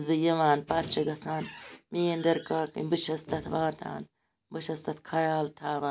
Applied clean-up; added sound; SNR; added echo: none; none; none; none.